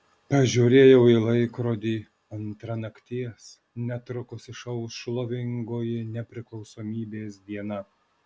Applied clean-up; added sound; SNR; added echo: none; none; none; none.